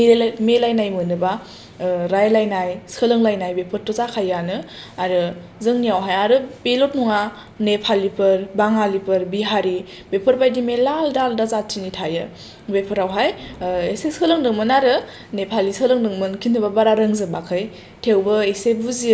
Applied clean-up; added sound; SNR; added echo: none; none; none; none.